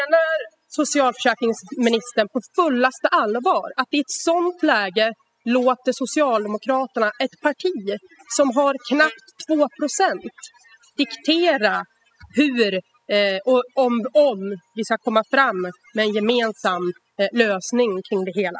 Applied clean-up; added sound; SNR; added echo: classical method spectral subtraction.